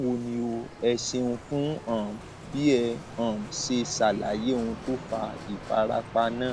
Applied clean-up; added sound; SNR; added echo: none; Bicycle; 14 dB; none.